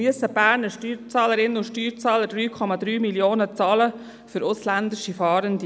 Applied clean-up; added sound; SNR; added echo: none; none; none; none.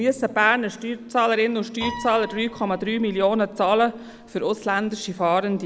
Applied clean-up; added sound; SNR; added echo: none; Piano; 19 dB; none.